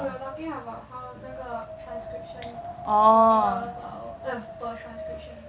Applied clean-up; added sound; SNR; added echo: none; Wind; 11 dB; none.